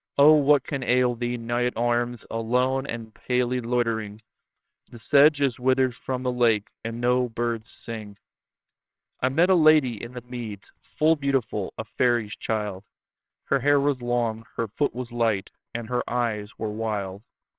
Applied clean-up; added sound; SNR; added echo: neural separator model SepFormer WHAMR!.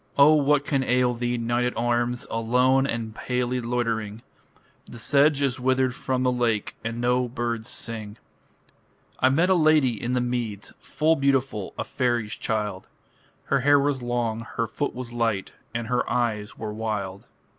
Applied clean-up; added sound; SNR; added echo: none; none; none; none.